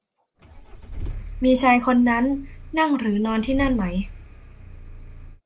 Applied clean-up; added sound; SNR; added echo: none; Engine starting / Car; 12 dB; none.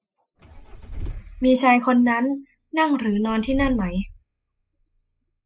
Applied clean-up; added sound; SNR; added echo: classical method spectral subtraction.